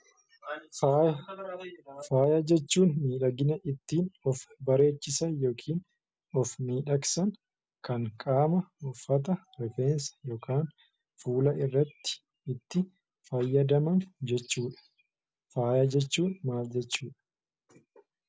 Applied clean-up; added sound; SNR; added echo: none; none; none; none.